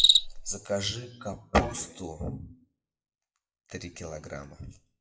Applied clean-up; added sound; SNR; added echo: classical method WPE with log-MMSE.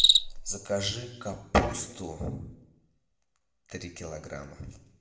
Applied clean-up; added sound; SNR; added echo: none; Cricket; -2 dB; reverberation time 0.8 s.